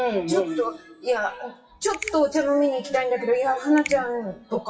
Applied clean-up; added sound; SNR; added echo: classical method WPE with log-MMSE.